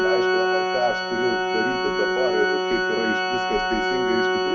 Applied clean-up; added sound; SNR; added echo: none; Organ; -5 dB; reverberation time 1.0 s.